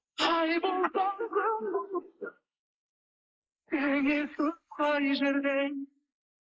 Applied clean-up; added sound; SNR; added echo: neural mask model Resemble Enhance denoiser.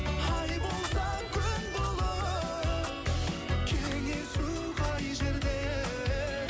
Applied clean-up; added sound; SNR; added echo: none; Clock; 11 dB; none.